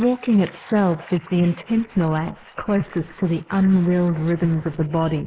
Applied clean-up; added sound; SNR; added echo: neural mask model Resemble Enhance denoiser.